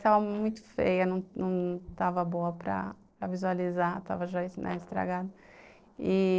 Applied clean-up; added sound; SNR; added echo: neural separator model SepFormer DNS4.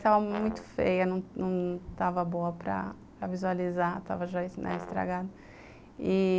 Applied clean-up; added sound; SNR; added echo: none; Brass instrument; 14 dB; none.